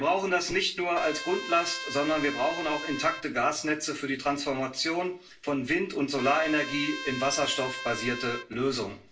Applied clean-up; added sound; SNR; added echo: none; Trumpet; 10 dB; reverberation time 0.3 s.